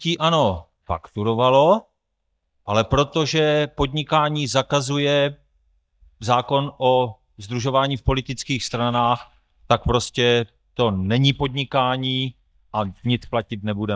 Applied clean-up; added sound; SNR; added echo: neural mask model DeepFilterNet 3.